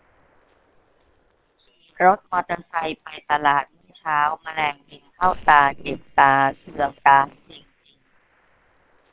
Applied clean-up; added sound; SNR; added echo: neural separator model SepFormer WHAM!.